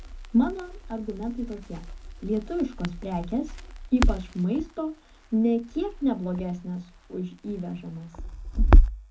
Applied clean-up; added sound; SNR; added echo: none; Crackle; -2 dB; reverberation time 0.3 s.